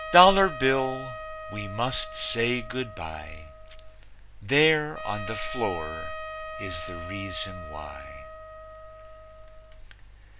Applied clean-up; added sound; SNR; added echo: none; Trumpet; 12 dB; none.